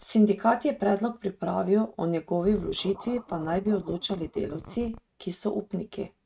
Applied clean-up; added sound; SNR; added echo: neural mask model RNNoise.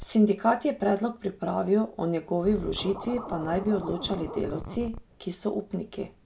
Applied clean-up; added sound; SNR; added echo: none; Scratching (performance technique); 14 dB; none.